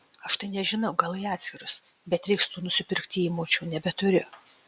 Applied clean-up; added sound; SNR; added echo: none; none; none; none.